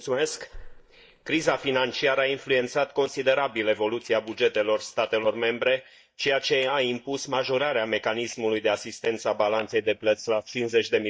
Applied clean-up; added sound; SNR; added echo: neural mask model DeepFilterNet 3.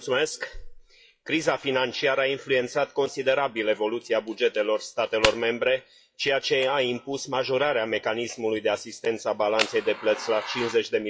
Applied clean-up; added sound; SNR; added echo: classical method WPE with log-MMSE.